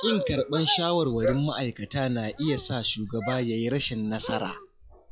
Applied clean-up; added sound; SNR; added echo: classical method log-MMSE.